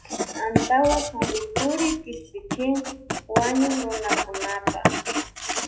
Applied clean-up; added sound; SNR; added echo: classical method WPE with log-MMSE.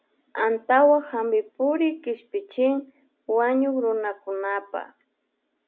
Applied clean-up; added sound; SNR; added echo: none; none; none; none.